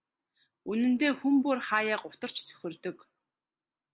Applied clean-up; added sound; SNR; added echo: none; none; none; none.